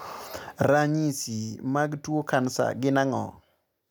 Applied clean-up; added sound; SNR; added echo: none; none; none; none.